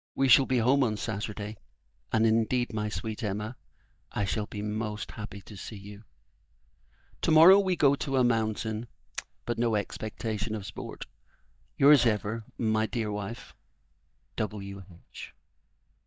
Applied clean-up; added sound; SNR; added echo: neural mask model DeepFilterNet 3.